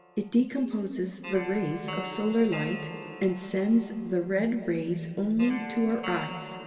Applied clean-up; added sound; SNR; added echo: none; Guitar; 14 dB; reverberation time 2.5 s.